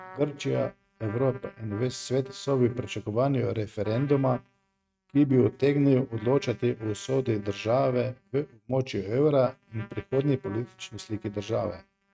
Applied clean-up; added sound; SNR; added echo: neural mask model RNNoise.